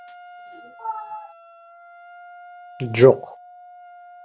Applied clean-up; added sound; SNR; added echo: none; Wind instrument, woodwind instrument; 20 dB; none.